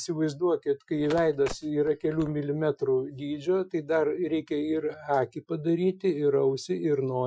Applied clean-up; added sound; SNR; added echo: classical method Wiener filter.